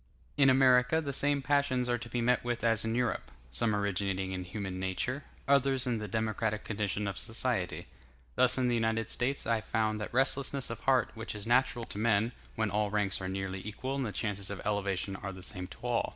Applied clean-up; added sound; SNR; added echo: none; none; none; none.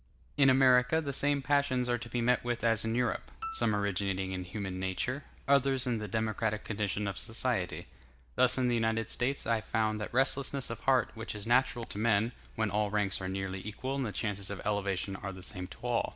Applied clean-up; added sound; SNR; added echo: none; Piano; 15 dB; none.